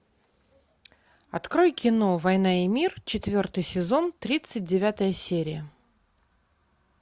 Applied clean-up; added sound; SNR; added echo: none; none; none; none.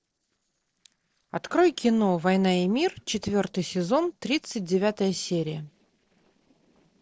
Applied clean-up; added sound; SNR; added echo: neural separator model SepFormer DNS4.